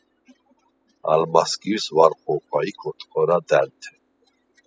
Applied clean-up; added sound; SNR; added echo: classical method spectral subtraction.